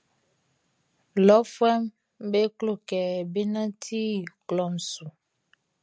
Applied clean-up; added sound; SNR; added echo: none; none; none; none.